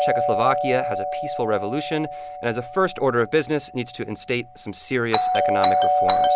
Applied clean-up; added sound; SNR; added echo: none; Doorbell; -1 dB; none.